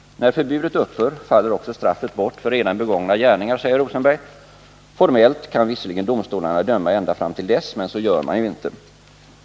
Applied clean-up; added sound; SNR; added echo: none; none; none; none.